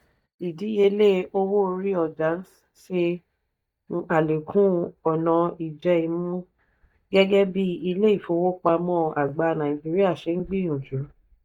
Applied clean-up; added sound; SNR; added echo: neural mask model DeepFilterNet 3.